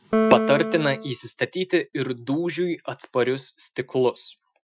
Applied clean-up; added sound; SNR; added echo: classical method Wiener filter.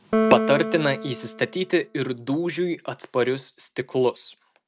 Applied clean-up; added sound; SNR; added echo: none; Piano; 5 dB; none.